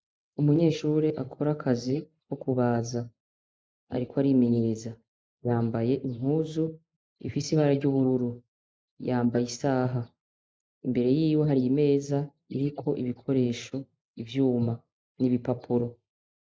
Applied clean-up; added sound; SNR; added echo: neural mask model Resemble Enhance denoiser.